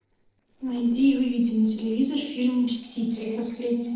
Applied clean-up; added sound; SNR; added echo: neural separator model SepFormer DNS4.